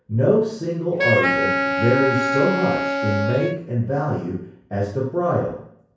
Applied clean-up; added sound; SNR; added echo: none; Wind instrument, woodwind instrument; 1 dB; reverberation time 0.6 s.